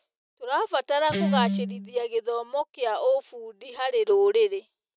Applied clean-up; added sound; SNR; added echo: neural mask model RNNoise.